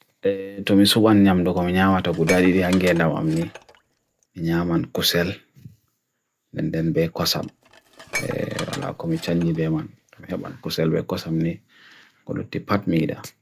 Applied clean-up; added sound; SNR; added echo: none; Dishes, pots, and pans; 15 dB; none.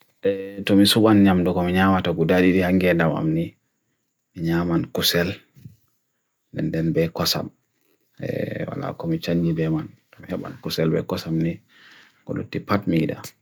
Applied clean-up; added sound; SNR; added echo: none; none; none; none.